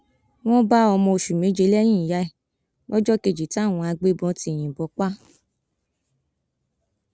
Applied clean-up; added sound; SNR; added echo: none; none; none; none.